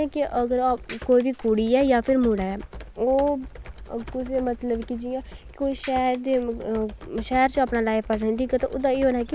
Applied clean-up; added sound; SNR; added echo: none; Computer keyboard; 16 dB; none.